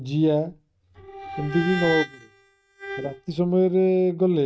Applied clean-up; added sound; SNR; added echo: neural mask model RNNoise.